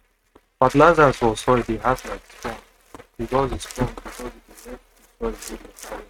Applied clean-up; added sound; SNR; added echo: neural mask model RNNoise.